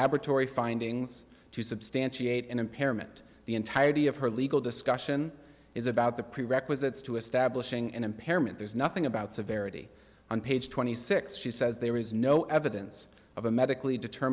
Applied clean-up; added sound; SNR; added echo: none; none; none; none.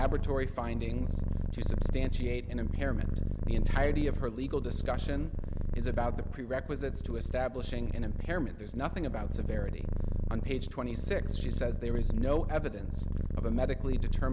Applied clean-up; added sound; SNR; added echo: none; Purr; -5 dB; none.